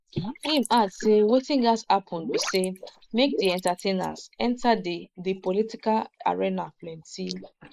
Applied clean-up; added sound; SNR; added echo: neural mask model Resemble Enhance denoiser.